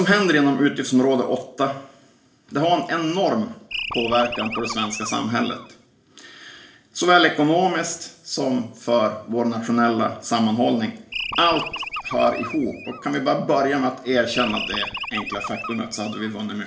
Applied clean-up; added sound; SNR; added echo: none; Animal; 9 dB; reverberation time 0.5 s.